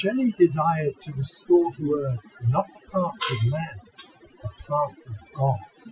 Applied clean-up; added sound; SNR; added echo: classical method Wiener filter.